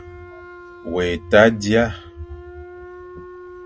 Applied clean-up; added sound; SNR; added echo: none; Wind instrument, woodwind instrument; 18 dB; none.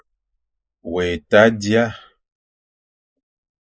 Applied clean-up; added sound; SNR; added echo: neural mask model Resemble Enhance denoiser.